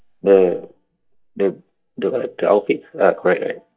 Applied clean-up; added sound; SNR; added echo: neural mask model DeepFilterNet 3.